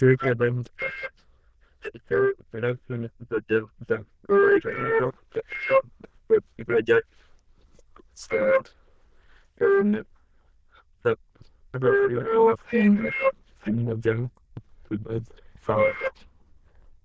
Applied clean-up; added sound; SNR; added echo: neural diffusion model UNIVERSE++.